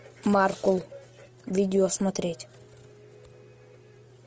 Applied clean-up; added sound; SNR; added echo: none; none; none; none.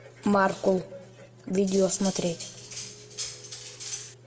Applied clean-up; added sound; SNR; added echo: none; Cutlery, silverware; 11 dB; reverberation time 0.7 s.